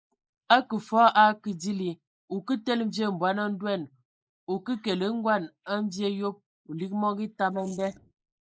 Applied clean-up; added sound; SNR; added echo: neural mask model Resemble Enhance denoiser.